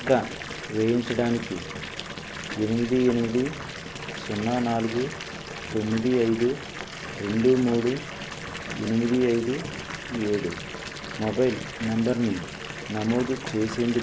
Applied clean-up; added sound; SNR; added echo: none; Fill (with liquid) / Bathtub (filling or washing) / Water tap, faucet; 9 dB; none.